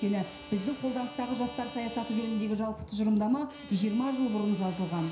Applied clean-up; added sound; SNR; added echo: none; Bowed string instrument; 16 dB; reverberation time 0.5 s.